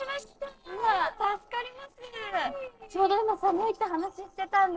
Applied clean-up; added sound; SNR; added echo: neural separator model SepFormer DNS4.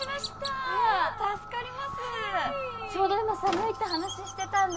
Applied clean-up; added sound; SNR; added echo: none; Chirp, tweet; 16 dB; reverberation time 0.8 s.